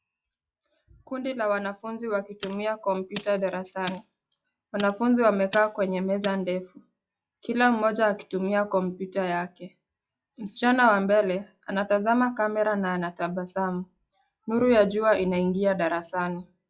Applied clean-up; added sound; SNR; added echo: classical method log-MMSE.